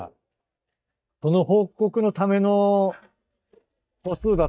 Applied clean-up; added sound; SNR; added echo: neural mask model DeepFilterNet 3.